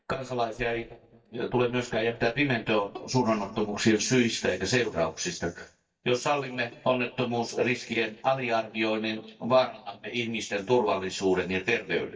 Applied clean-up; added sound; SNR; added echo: neural mask model DeepFilterNet 3.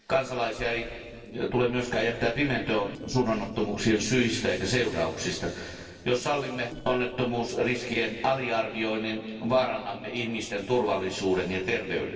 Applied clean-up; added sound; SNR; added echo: neural separator model SepFormer DNS4.